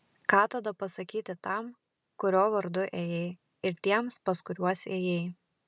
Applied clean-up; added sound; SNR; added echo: none; none; none; none.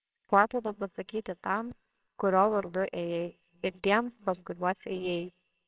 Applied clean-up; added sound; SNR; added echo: neural separator model SepFormer WHAMR!.